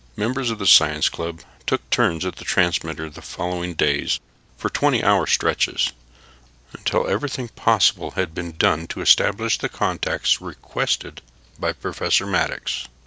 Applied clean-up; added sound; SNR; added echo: none; none; none; none.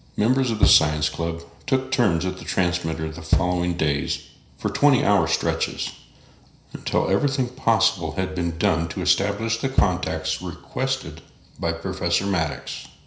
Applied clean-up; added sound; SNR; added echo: none; Bass drum; 6 dB; reverberation time 0.5 s.